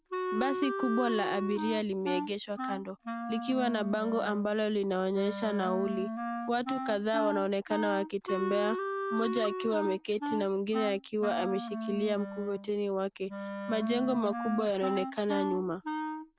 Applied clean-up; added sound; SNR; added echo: none; Wind instrument, woodwind instrument; 5 dB; none.